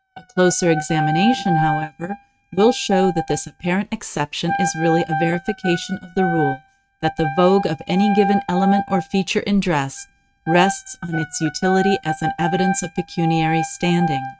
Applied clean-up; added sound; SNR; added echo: neural mask model RNNoise.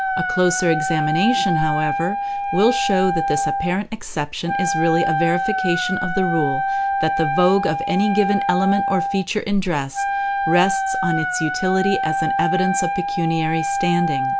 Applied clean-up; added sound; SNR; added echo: none; Wind instrument, woodwind instrument; 1 dB; none.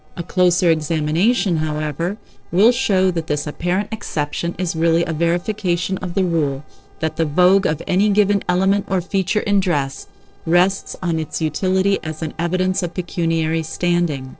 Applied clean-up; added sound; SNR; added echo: neural separator model SepFormer DNS4.